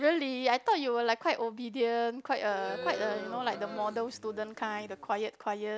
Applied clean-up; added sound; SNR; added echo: none; Crowd; 11 dB; none.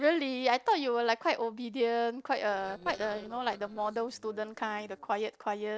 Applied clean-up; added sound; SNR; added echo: neural separator model SepFormer DNS4.